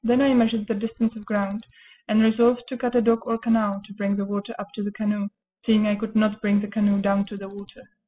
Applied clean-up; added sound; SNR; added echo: classical method spectral subtraction.